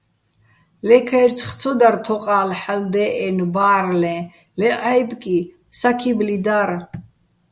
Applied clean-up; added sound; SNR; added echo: none; none; none; none.